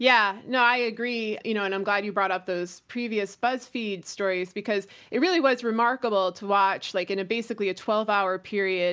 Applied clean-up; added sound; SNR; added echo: none; none; none; none.